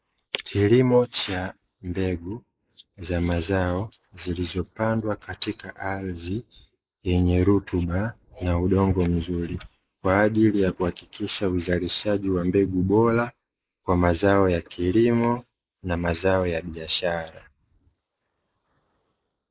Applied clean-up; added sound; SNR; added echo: neural mask model Resemble Enhance denoiser.